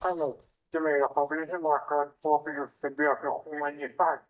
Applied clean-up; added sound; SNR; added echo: neural mask model DeepFilterNet 3.